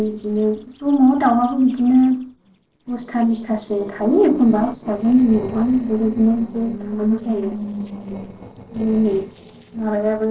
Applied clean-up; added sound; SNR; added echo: neural separator model SepFormer DNS4.